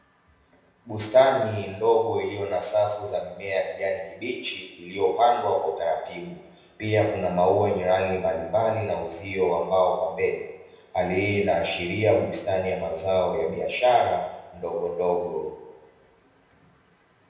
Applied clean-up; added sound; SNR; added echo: none; none; none; reverberation time 0.9 s.